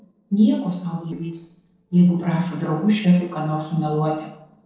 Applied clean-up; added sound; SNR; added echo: neural separator model SepFormer DNS4.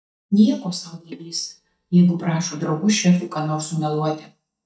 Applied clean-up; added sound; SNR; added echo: neural mask model DeepFilterNet 3.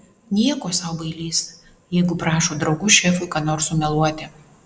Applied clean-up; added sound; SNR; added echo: none; none; none; none.